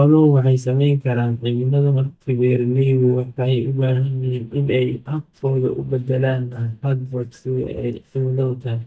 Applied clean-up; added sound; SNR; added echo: neural mask model DeepFilterNet 3.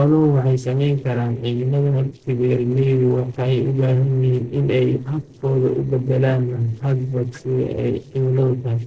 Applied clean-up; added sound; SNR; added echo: neural separator model SepFormer DNS4.